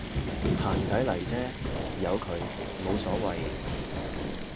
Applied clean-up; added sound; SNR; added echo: none; Sink (filling or washing) / Water tap, faucet + Run; -2 dB; none.